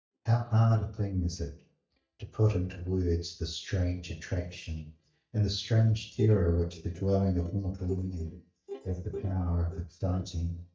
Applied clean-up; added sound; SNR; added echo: neural mask model DeepFilterNet 3.